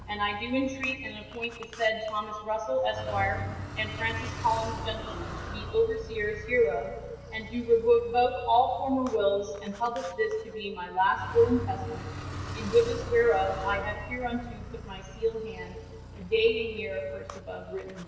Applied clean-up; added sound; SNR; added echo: none; Car; 11 dB; reverberation time 1.3 s.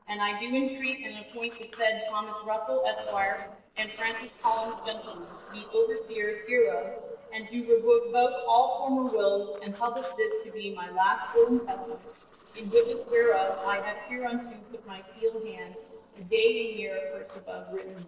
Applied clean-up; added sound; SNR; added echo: neural separator model SepFormer DNS4.